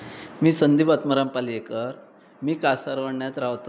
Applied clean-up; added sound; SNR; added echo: none; none; none; none.